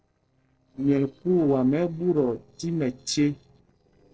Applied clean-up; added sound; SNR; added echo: neural separator model SepFormer DNS4.